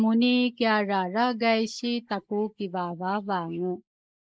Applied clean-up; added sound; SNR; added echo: neural mask model Resemble Enhance denoiser.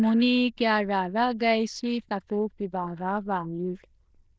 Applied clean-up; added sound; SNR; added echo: neural diffusion model UNIVERSE++.